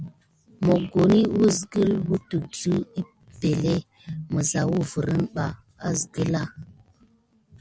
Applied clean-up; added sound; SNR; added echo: none; none; none; none.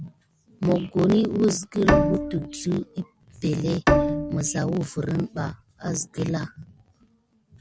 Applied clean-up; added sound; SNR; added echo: none; Bowed string instrument; -1 dB; none.